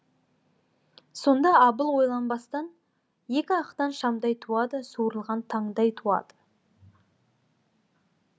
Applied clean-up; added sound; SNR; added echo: none; none; none; none.